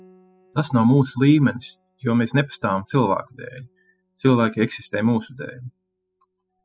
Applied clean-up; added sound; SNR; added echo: classical method spectral subtraction.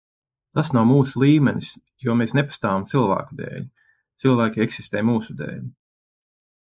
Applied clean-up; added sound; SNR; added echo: neural mask model Resemble Enhance denoiser.